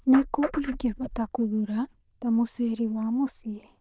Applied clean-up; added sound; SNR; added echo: neural diffusion model UNIVERSE++.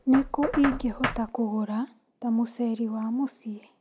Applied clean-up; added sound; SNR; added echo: none; Knock; 11 dB; none.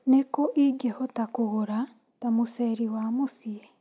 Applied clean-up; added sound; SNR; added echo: none; none; none; none.